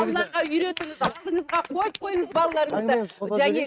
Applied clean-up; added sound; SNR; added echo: neural mask model RNNoise.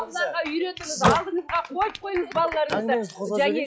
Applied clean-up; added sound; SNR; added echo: classical method log-MMSE.